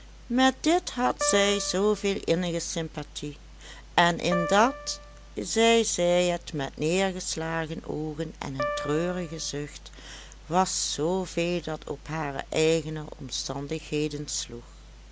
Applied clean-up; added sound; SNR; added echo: none; Piano; 9 dB; none.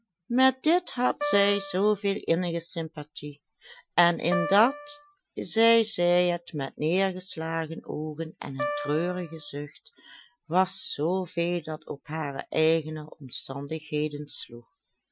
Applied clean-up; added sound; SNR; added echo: classical method Wiener filter.